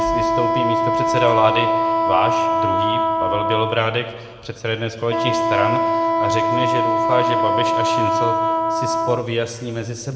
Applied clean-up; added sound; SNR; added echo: none; Wind instrument, woodwind instrument; -4 dB; reverberation time 1.9 s.